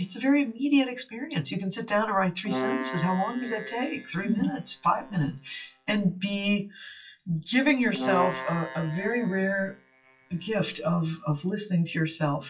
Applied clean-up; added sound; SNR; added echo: classical method WPE with log-MMSE.